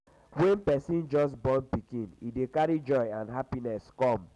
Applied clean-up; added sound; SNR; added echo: none; none; none; none.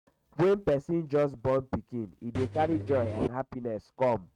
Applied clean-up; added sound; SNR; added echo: neural mask model RNNoise.